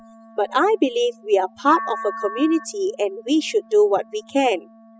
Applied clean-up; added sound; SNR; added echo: classical method spectral subtraction.